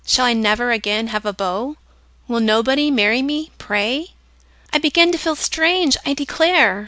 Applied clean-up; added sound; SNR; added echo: none; none; none; none.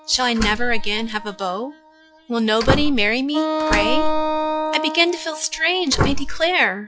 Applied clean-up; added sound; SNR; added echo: classical method log-MMSE.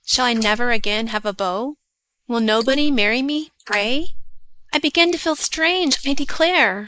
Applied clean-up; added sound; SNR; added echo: neural mask model Resemble Enhance denoiser.